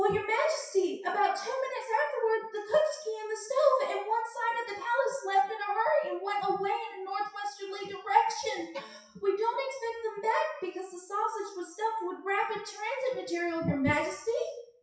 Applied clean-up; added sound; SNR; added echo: classical method WPE with log-MMSE.